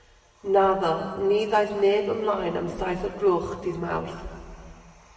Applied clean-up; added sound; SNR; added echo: none; none; none; reverberation time 2.0 s.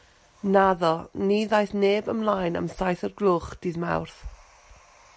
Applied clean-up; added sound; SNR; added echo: none; none; none; none.